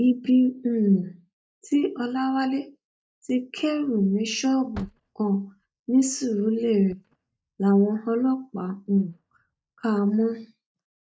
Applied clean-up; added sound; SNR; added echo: neural mask model DeepFilterNet 3.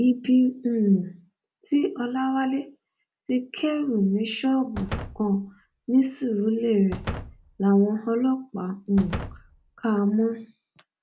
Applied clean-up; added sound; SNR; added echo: none; Slam; 14 dB; none.